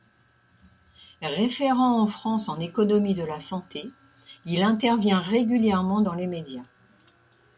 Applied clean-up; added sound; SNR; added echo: none; none; none; none.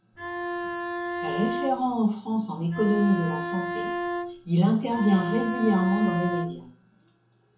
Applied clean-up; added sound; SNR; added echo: none; Bowed string instrument; 5 dB; reverberation time 0.6 s.